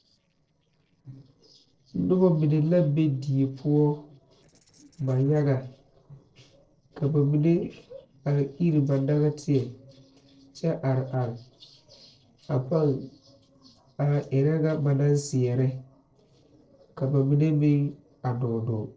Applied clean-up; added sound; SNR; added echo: neural separator model SepFormer DNS4.